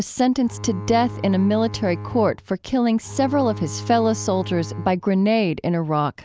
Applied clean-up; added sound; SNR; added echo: none; Bowed string instrument; 12 dB; none.